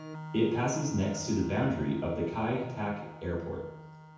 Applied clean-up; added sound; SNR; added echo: none; Organ; 13 dB; reverberation time 0.8 s.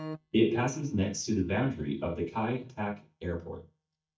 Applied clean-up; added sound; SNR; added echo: neural mask model DeepFilterNet 3.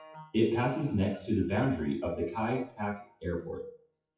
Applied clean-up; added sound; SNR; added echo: classical method WPE with log-MMSE.